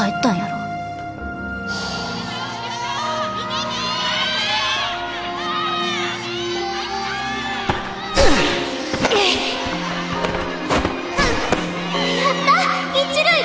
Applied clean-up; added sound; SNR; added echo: none; none; none; none.